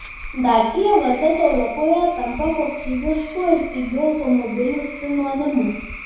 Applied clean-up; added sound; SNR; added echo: none; Cricket / Frog; 14 dB; reverberation time 2.0 s.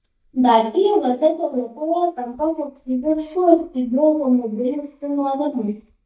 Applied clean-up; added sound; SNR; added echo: neural mask model DeepFilterNet 3.